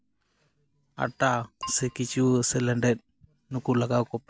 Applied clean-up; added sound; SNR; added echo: none; Keyboard (musical); 15 dB; none.